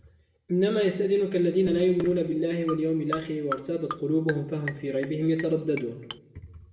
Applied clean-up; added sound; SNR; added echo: none; Marimba, xylophone; 13 dB; reverberation time 0.8 s.